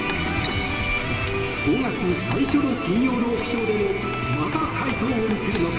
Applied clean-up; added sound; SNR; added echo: none; Writing; 18 dB; reverberation time 2.5 s.